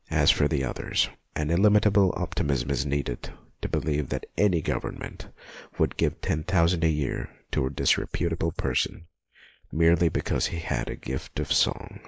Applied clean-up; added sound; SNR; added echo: neural mask model Resemble Enhance denoiser.